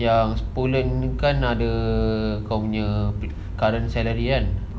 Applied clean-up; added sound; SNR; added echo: none; none; none; none.